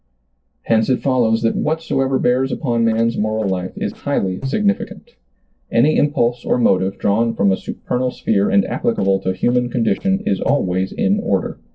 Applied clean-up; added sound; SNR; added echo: neural separator model SepFormer DNS4.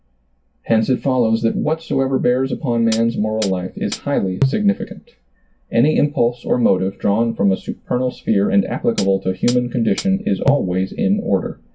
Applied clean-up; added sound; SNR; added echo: none; Hi-hat; 8 dB; reverberation time 0.2 s.